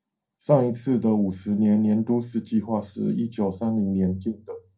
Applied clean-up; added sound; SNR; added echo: none; none; none; reverberation time 0.2 s.